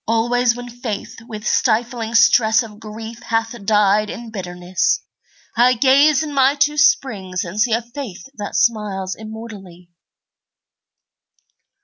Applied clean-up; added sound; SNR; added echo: none; none; none; none.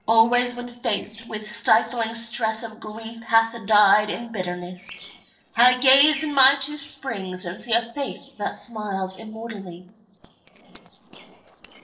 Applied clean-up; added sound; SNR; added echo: neural separator model SepFormer DNS4.